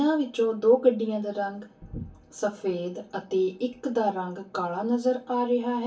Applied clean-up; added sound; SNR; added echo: none; none; none; reverberation time 0.2 s.